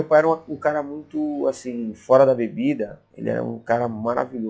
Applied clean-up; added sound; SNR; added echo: classical method log-MMSE.